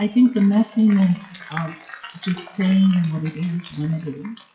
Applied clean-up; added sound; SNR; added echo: classical method WPE with log-MMSE.